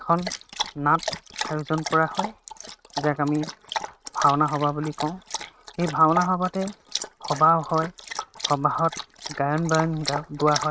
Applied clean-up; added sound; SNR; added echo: neural mask model RNNoise.